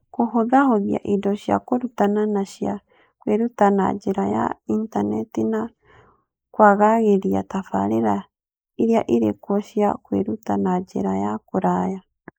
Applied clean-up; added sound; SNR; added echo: neural mask model Resemble Enhance denoiser.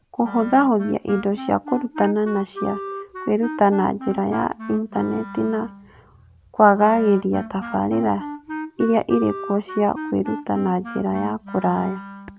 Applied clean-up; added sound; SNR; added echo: none; Wind instrument, woodwind instrument; 12 dB; none.